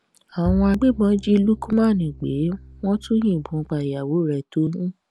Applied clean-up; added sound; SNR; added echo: none; Bowed string instrument; 14 dB; none.